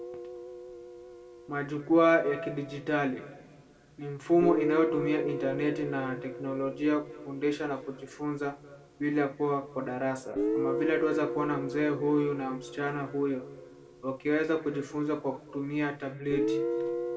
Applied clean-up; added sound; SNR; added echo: none; Guitar; 6 dB; reverberation time 1.8 s.